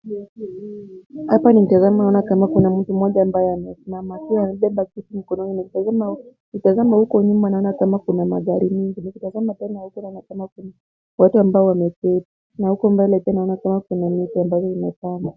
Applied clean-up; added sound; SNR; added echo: none; none; none; none.